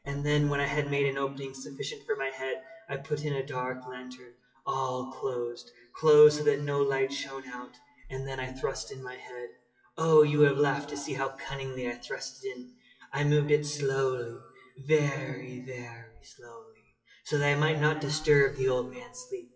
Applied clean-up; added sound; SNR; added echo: classical method WPE with log-MMSE.